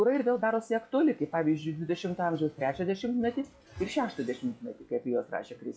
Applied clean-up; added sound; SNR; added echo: classical method log-MMSE.